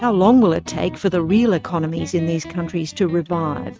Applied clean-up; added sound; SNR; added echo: neural mask model RNNoise.